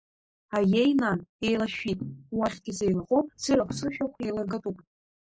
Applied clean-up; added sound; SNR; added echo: neural mask model Resemble Enhance denoiser.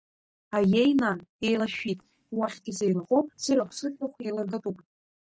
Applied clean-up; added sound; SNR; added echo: neural mask model DeepFilterNet 3.